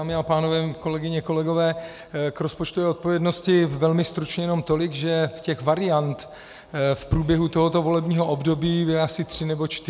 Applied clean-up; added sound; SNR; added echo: none; none; none; none.